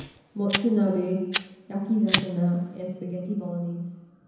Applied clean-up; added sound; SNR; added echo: none; Fire; 8 dB; reverberation time 1.0 s.